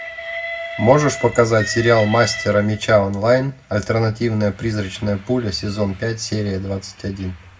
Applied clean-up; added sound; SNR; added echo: none; Train; 14 dB; reverberation time 0.4 s.